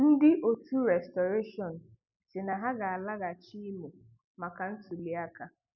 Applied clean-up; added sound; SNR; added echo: none; none; none; none.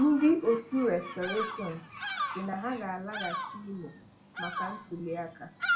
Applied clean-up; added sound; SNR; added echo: none; Bird vocalization, bird call, bird song; 6 dB; reverberation time 0.2 s.